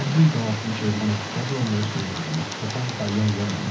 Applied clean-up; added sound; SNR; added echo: none; Tick; 6 dB; reverberation time 0.4 s.